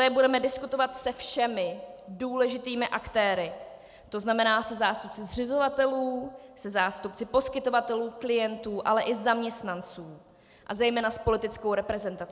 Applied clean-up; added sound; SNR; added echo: none; none; none; none.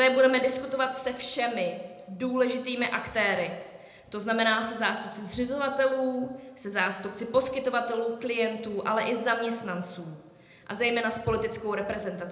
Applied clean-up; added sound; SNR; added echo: none; none; none; reverberation time 0.7 s.